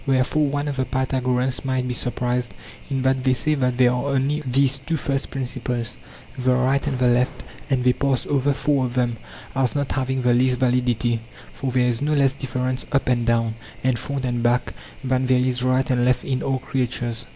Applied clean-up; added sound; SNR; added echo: none; Explosion; 20 dB; none.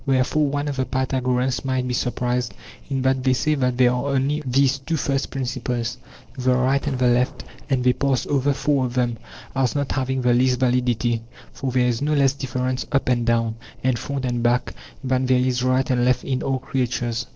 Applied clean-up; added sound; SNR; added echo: neural separator model SepFormer DNS4.